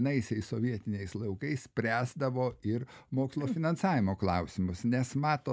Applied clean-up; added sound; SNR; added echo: none; none; none; none.